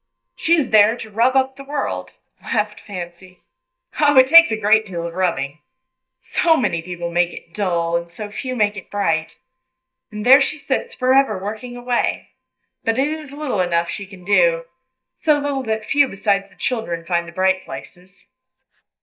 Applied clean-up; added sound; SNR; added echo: neural mask model DeepFilterNet 3.